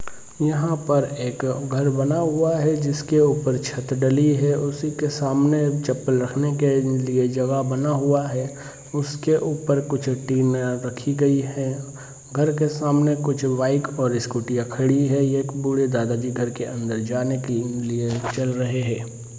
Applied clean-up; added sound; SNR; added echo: none; none; none; none.